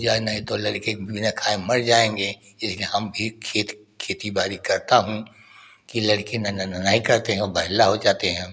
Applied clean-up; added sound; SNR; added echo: none; none; none; none.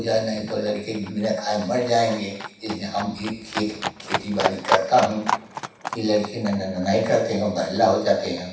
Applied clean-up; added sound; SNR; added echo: none; Livestock, farm animals, working animals; 8 dB; reverberation time 0.7 s.